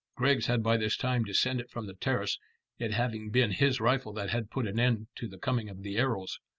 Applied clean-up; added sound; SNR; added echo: none; none; none; none.